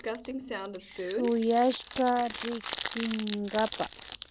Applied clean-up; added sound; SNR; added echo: none; Crumpling, crinkling; 7 dB; none.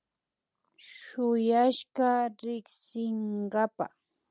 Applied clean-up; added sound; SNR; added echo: none; none; none; none.